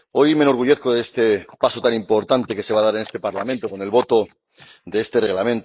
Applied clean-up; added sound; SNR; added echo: neural mask model Resemble Enhance denoiser.